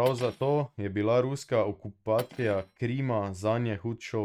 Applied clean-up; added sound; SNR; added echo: neural mask model RNNoise.